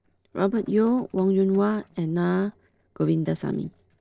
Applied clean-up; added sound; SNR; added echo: neural separator model SepFormer DNS4.